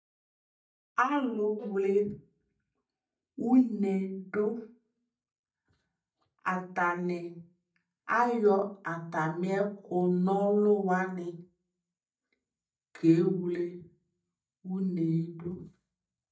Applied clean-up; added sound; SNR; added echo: neural mask model DeepFilterNet 3.